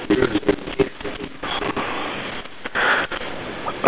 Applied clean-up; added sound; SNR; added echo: none; none; none; none.